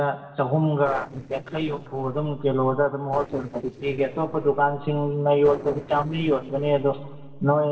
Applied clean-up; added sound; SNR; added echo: neural separator model SepFormer DNS4.